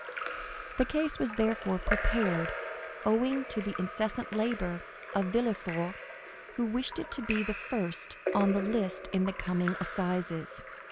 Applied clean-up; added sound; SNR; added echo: none; Drip / Trickle, dribble / Splash, splatter; 8 dB; none.